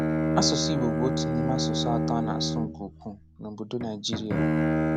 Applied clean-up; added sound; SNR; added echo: none; Bowed string instrument; -4 dB; none.